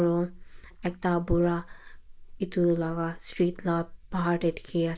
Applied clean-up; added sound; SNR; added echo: neural mask model Resemble Enhance denoiser.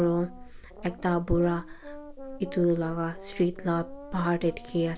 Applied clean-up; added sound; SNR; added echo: none; Brass instrument; 17 dB; none.